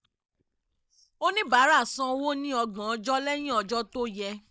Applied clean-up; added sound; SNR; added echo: neural mask model DeepFilterNet 3.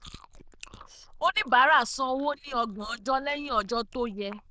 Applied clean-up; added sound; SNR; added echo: neural diffusion model UNIVERSE++.